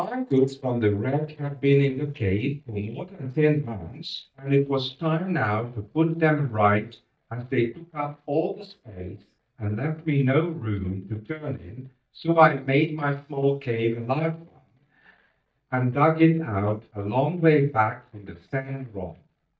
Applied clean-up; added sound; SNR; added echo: neural mask model DeepFilterNet 3.